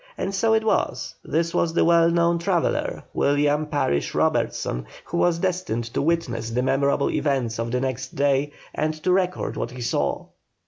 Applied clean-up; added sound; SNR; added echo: none; none; none; none.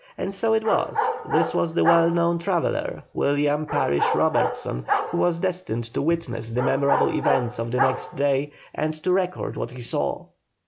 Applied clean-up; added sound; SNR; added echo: none; Bark; 5 dB; none.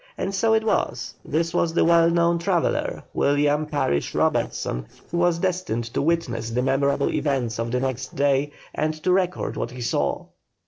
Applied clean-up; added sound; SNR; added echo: neural separator model SepFormer DNS4.